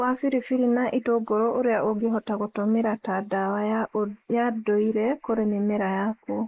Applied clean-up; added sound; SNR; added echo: neural mask model Resemble Enhance denoiser.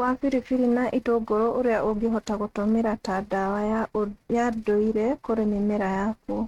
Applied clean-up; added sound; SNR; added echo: neural mask model RNNoise.